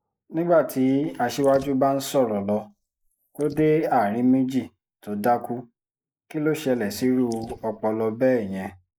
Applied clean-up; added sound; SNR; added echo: neural mask model Resemble Enhance denoiser.